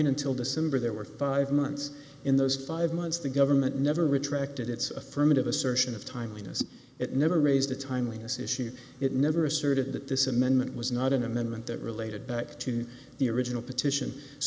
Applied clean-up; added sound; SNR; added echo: none; none; none; none.